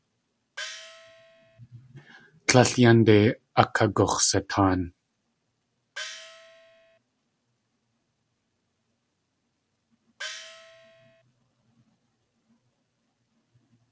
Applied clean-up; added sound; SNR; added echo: none; Gong; 14 dB; none.